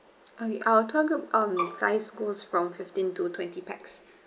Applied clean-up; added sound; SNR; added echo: none; Bowed string instrument; 7 dB; none.